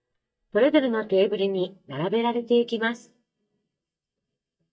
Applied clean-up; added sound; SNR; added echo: neural mask model DeepFilterNet 3.